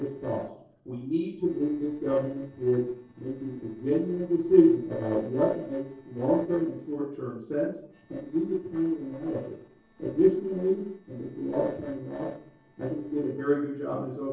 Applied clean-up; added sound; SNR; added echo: neural separator model SepFormer DNS4.